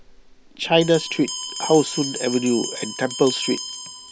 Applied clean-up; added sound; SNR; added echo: none; Bell; 10 dB; none.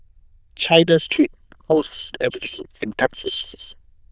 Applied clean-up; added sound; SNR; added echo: neural diffusion model UNIVERSE++.